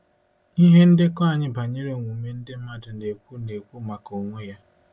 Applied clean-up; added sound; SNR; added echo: none; none; none; none.